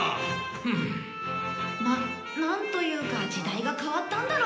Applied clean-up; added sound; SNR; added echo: none; none; none; reverberation time 0.9 s.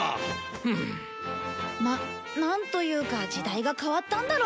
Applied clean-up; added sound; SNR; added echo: none; none; none; none.